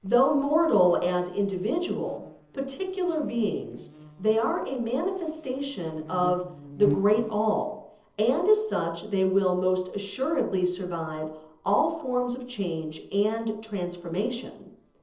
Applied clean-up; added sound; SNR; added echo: neural separator model SepFormer DNS4.